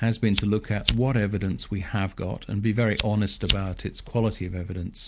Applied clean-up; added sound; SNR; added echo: none; Fire; 7 dB; none.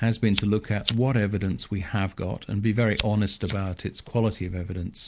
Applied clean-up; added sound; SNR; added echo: neural mask model Resemble Enhance denoiser.